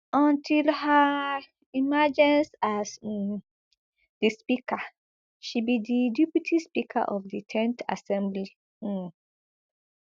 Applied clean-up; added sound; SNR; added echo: none; none; none; none.